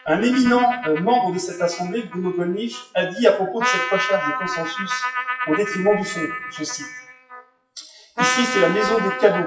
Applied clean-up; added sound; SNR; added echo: classical method WPE with log-MMSE.